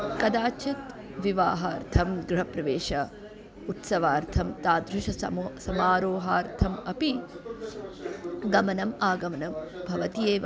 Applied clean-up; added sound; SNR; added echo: none; none; none; none.